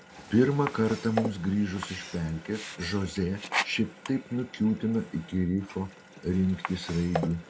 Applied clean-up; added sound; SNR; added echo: none; Sink (filling or washing); 10 dB; none.